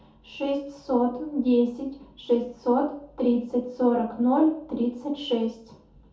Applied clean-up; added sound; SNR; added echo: none; none; none; reverberation time 0.5 s.